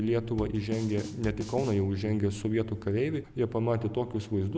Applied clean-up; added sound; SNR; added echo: none; Drum kit; 12 dB; none.